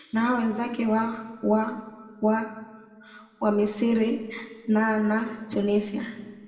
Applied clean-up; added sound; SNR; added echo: none; none; none; reverberation time 1.6 s.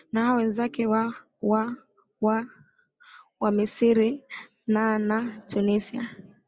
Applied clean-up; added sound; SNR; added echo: none; none; none; none.